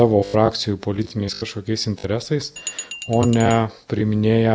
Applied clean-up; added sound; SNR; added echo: none; Glass; 13 dB; none.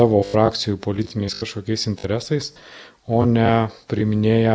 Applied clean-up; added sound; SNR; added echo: none; none; none; none.